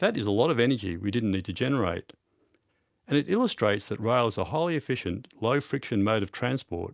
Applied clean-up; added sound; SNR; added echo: none; none; none; none.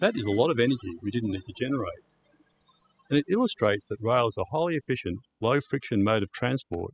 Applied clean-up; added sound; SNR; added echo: classical method spectral subtraction.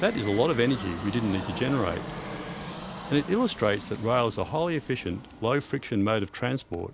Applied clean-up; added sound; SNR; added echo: none; Fixed-wing aircraft, airplane; 12 dB; none.